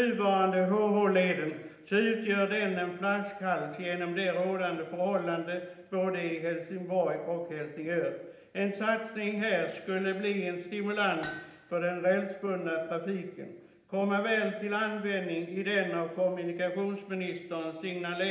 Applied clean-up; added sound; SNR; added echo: none; Hammer; 18 dB; reverberation time 0.8 s.